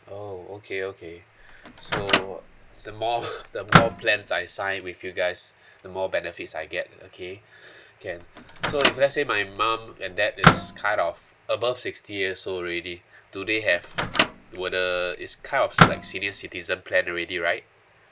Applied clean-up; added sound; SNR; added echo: none; Microwave oven; -3 dB; none.